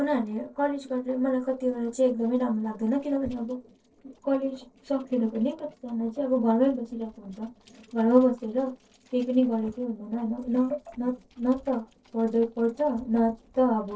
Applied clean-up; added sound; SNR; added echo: neural separator model SepFormer DNS4.